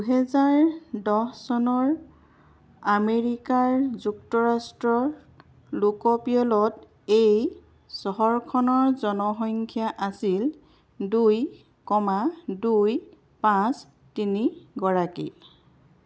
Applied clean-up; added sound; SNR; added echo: none; none; none; none.